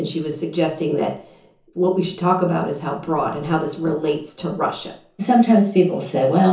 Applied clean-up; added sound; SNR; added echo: none; none; none; reverberation time 0.6 s.